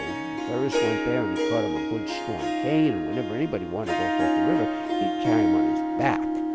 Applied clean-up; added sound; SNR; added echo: none; Harp; -4 dB; none.